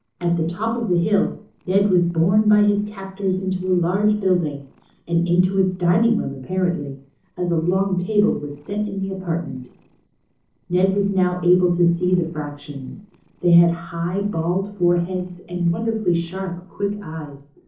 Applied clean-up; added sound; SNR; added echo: neural separator model SepFormer DNS4.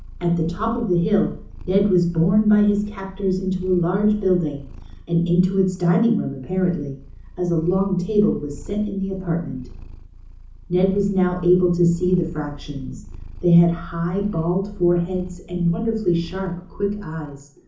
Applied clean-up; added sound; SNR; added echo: none; Purr; 16 dB; reverberation time 0.6 s.